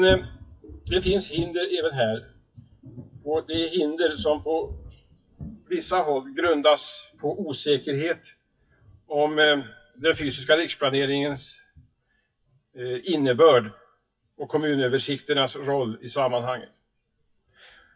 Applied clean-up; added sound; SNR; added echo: classical method WPE with log-MMSE.